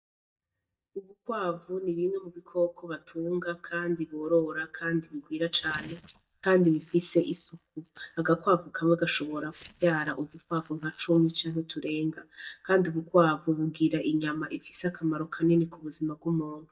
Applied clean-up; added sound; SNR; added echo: neural mask model DeepFilterNet 3.